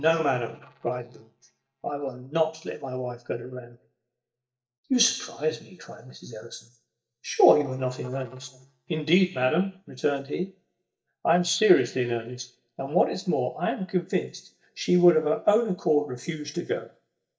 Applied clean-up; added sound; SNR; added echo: neural mask model DeepFilterNet 3.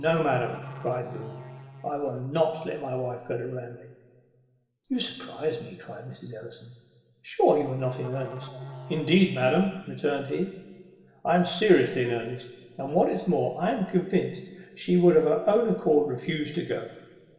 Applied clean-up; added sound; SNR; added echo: none; Musical instrument; 16 dB; reverberation time 2.0 s.